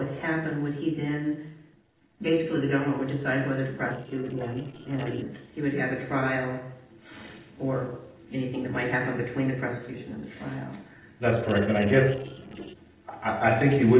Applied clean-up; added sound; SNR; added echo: neural separator model SepFormer DNS4.